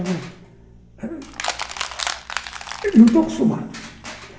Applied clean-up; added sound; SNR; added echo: none; Crushing; 11 dB; reverberation time 1.1 s.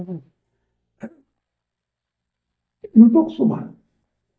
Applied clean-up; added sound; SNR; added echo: neural mask model DeepFilterNet 3.